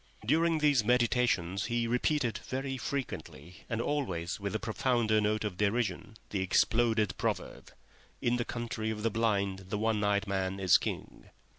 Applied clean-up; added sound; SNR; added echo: none; none; none; none.